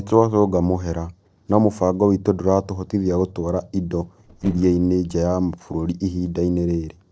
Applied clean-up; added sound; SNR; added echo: neural separator model SepFormer DNS4.